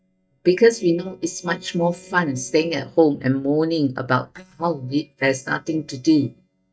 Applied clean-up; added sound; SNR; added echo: neural mask model DeepFilterNet 3.